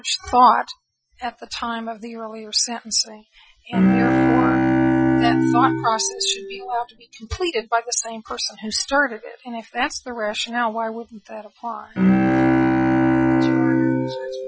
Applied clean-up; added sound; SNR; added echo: classical method Wiener filter.